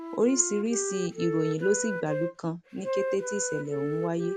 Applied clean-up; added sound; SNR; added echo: none; Wind instrument, woodwind instrument; 4 dB; none.